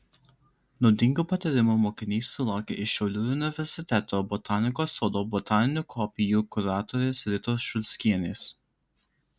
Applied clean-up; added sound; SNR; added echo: none; none; none; none.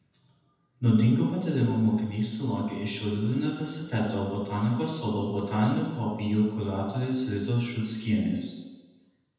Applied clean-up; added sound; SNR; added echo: none; none; none; reverberation time 1.1 s.